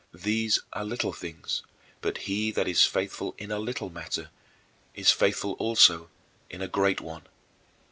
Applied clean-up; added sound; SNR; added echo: none; none; none; none.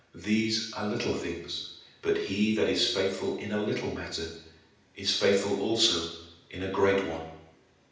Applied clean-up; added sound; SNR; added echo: none; none; none; reverberation time 0.8 s.